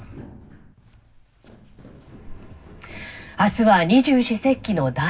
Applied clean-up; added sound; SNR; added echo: none; Walk, footsteps; 19 dB; reverberation time 0.4 s.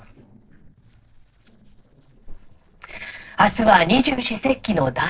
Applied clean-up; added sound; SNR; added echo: neural separator model SepFormer DNS4.